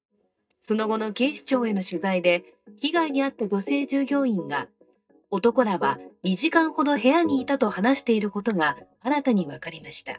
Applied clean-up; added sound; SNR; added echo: neural mask model DeepFilterNet 3.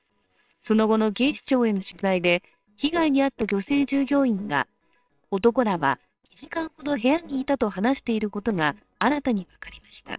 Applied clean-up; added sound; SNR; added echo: neural separator model SepFormer WHAMR!.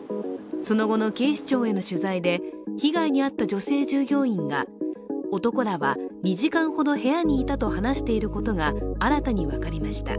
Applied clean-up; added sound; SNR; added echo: none; none; none; none.